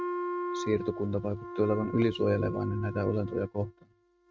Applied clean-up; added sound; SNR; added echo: neural mask model RNNoise.